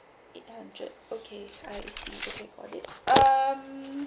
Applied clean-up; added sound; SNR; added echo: none; none; none; none.